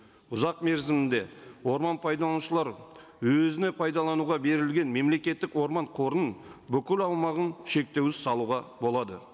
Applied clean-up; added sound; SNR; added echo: none; none; none; none.